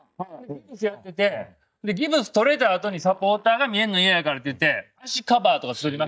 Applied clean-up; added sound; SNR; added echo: neural mask model DeepFilterNet 3.